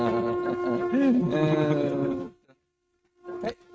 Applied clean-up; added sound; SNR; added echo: neural mask model RNNoise.